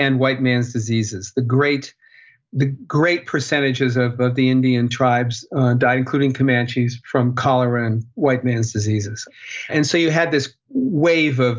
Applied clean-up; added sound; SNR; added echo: none; none; none; none.